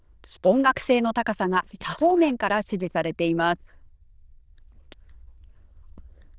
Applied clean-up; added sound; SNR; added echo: neural diffusion model UNIVERSE++.